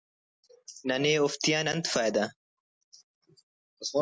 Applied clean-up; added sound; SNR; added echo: none; none; none; none.